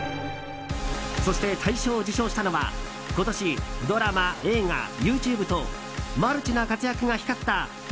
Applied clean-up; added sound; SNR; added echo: none; none; none; none.